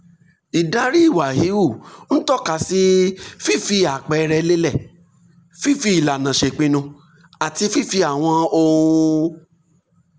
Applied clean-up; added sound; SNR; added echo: none; none; none; none.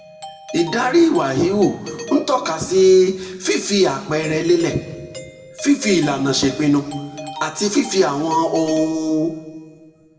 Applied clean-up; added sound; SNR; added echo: none; Doorbell; 18 dB; reverberation time 1.2 s.